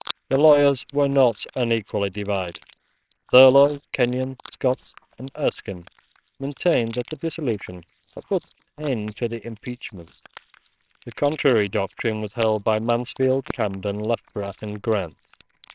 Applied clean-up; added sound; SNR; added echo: neural separator model SepFormer WHAMR!.